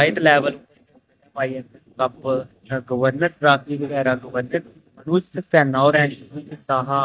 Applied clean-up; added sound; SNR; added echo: neural mask model DeepFilterNet 3.